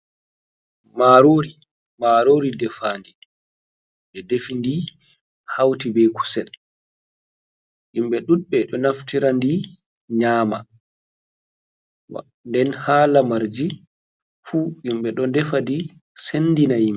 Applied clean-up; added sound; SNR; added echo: none; none; none; none.